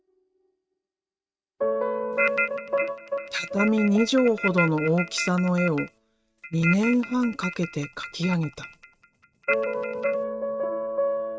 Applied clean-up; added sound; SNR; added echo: neural mask model RNNoise.